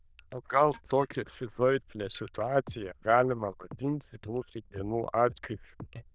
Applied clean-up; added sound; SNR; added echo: neural diffusion model UNIVERSE++.